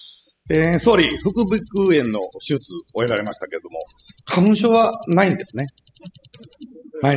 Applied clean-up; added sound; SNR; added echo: classical method spectral subtraction.